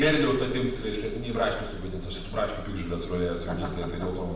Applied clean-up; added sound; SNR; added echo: none; Bus; 10 dB; reverberation time 0.9 s.